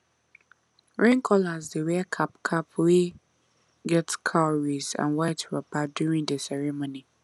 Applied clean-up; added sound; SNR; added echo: none; none; none; none.